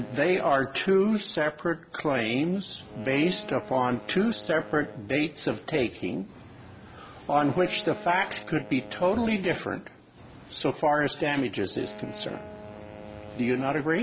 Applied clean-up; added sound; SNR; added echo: none; Wind instrument, woodwind instrument; 18 dB; none.